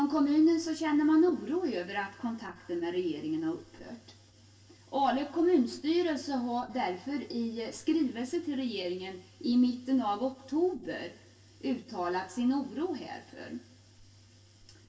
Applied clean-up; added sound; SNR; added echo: none; none; none; reverberation time 0.2 s.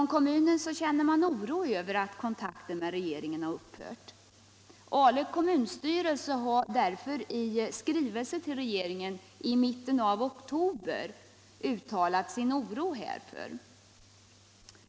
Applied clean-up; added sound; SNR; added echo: none; none; none; none.